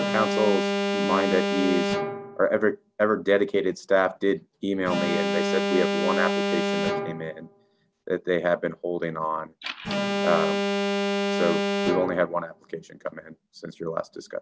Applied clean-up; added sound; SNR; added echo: none; Alarm; 1 dB; none.